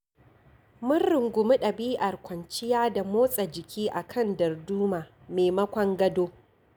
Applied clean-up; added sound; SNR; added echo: none; none; none; none.